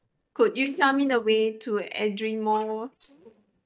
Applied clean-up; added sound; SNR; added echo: neural mask model DeepFilterNet 3.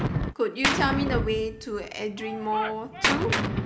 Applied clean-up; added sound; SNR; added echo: none; Gunshot, gunfire; -1 dB; none.